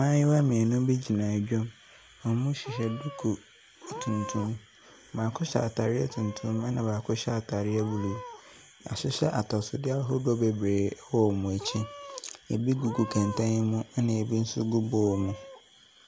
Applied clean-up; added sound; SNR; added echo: none; Meow / Purr; 18 dB; none.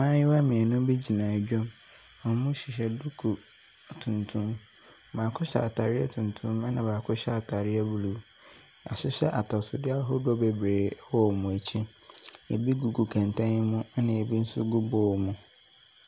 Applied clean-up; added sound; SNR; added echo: none; none; none; none.